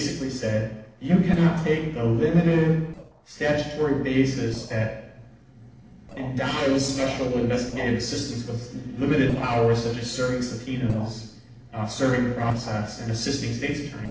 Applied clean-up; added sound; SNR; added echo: neural separator model SepFormer DNS4.